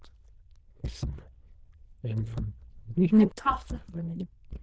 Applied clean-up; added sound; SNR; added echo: neural diffusion model UNIVERSE++.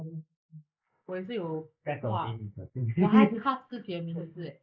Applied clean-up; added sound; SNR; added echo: neural mask model Resemble Enhance denoiser.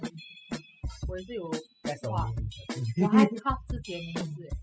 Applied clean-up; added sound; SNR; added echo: classical method spectral subtraction.